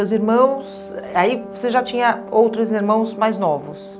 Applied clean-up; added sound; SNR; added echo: none; Wind instrument, woodwind instrument; 16 dB; none.